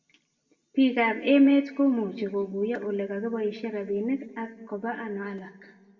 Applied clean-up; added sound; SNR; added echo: none; none; none; reverberation time 1.3 s.